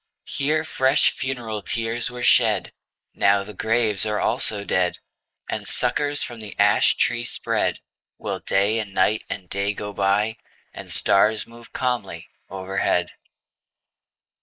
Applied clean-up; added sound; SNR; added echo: neural mask model Resemble Enhance denoiser.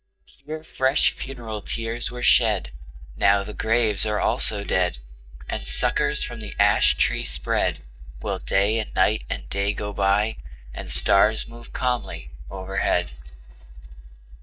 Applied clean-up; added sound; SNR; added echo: neural mask model DeepFilterNet 3.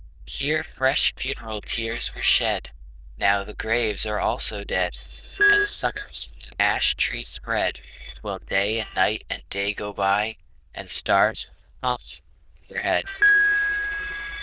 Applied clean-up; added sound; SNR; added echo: neural diffusion model UNIVERSE++.